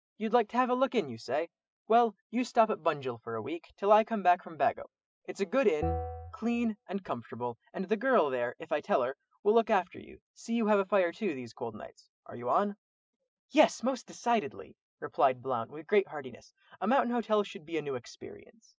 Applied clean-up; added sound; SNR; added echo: classical method spectral subtraction.